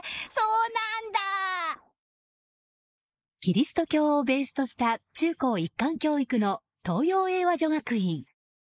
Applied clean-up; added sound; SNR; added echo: neural mask model Resemble Enhance denoiser.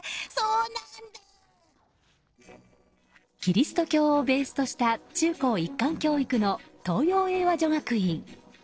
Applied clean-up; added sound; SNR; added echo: neural separator model SepFormer DNS4.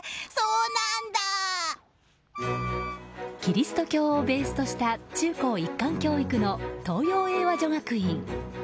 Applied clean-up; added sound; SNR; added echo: none; Wind instrument, woodwind instrument; 10 dB; none.